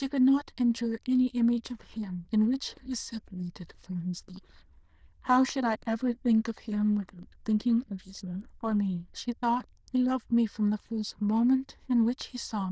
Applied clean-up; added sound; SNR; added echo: neural diffusion model UNIVERSE++.